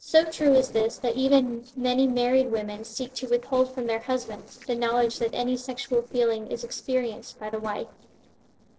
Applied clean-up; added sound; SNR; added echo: neural separator model SepFormer DNS4.